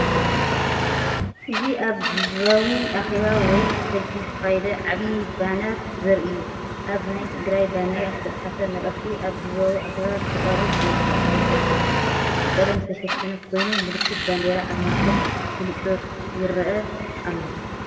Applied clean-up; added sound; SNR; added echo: none; Engine; -1 dB; reverberation time 1.5 s.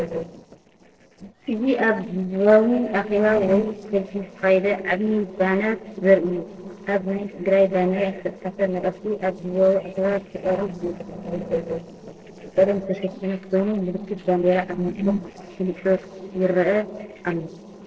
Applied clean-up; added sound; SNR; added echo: neural separator model SepFormer DNS4.